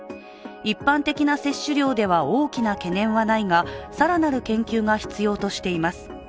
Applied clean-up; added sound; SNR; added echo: none; none; none; none.